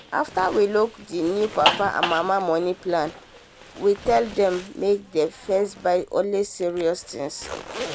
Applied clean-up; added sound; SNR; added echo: none; Zipper (clothing); 9 dB; none.